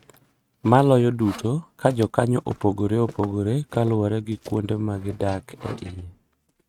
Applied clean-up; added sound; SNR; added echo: neural mask model RNNoise.